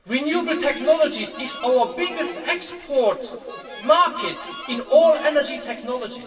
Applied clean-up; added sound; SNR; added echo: none; Harmonica; 17 dB; reverberation time 2.5 s.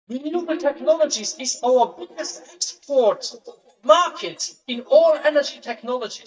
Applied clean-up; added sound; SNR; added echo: neural mask model DeepFilterNet 3.